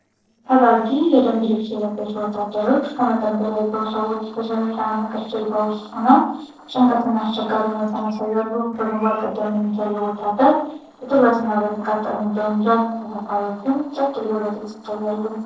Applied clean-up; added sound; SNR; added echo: neural separator model SepFormer DNS4.